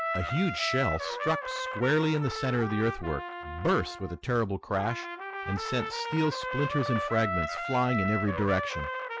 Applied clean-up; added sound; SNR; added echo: none; Trumpet; 5 dB; none.